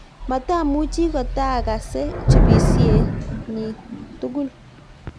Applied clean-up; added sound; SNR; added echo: none; Thunder / Rain; -4 dB; none.